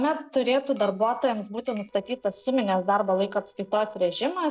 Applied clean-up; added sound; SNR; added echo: neural separator model SepFormer DNS4.